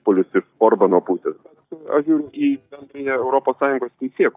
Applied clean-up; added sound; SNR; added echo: neural mask model DeepFilterNet 3.